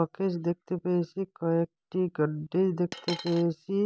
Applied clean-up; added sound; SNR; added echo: none; Coin (dropping); 10 dB; none.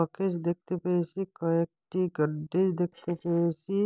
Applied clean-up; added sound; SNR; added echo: neural separator model SepFormer DNS4.